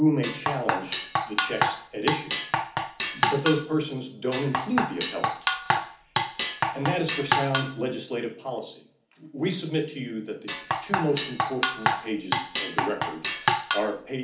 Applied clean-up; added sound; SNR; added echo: none; Drum kit; -1 dB; reverberation time 0.4 s.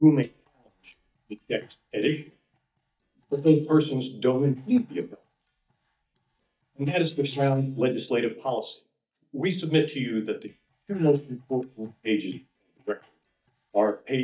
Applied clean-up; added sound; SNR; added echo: neural mask model DeepFilterNet 3.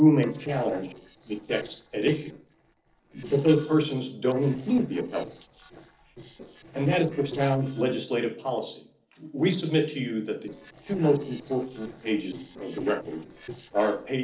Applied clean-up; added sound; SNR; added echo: neural separator model SepFormer DNS4.